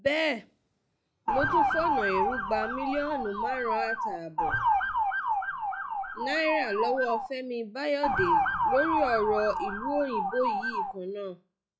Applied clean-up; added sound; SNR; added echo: classical method log-MMSE.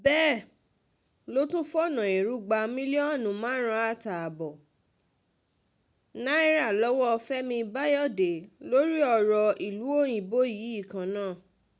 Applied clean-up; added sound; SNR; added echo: none; none; none; none.